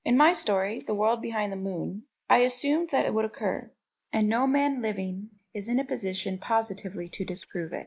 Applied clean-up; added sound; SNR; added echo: neural mask model Resemble Enhance denoiser.